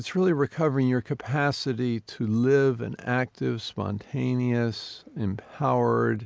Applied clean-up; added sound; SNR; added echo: none; none; none; none.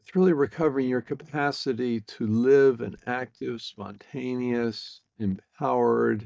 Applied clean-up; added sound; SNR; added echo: neural mask model DeepFilterNet 3.